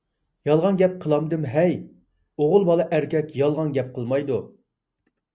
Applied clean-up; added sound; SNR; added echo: none; none; none; none.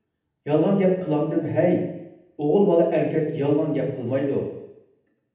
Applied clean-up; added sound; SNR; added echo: none; none; none; reverberation time 0.8 s.